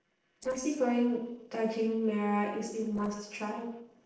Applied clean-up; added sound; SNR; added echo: neural separator model SepFormer DNS4.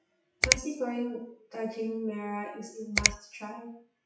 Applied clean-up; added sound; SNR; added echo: classical method WPE with log-MMSE.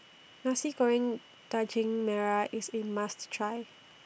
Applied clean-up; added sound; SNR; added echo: none; none; none; none.